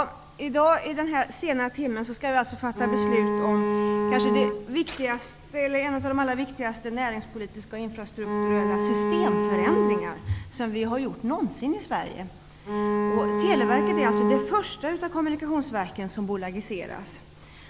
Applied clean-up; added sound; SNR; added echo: none; Bowed string instrument; -3 dB; none.